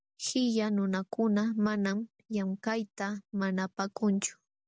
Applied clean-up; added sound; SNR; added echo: none; none; none; none.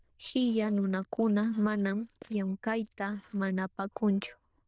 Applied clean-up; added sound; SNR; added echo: neural diffusion model UNIVERSE++.